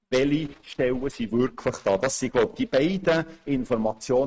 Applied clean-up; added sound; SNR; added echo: neural mask model RNNoise.